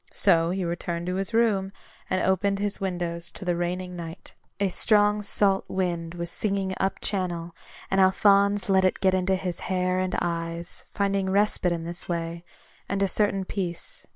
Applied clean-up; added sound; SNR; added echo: neural separator model SepFormer WHAM!.